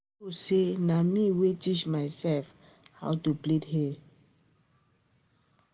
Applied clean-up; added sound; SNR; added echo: none; none; none; none.